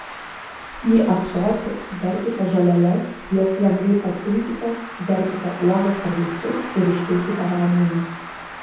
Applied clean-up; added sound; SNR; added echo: none; Traffic noise, roadway noise; 14 dB; reverberation time 0.9 s.